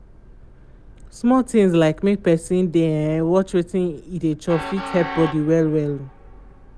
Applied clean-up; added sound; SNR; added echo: none; Train; 16 dB; none.